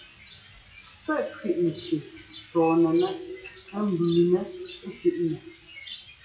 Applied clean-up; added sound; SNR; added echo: classical method WPE with log-MMSE.